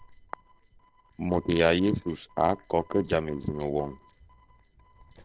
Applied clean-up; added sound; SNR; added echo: neural separator model SepFormer DNS4.